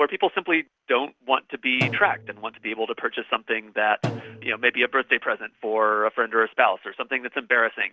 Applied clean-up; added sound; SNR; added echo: none; Drum; 12 dB; none.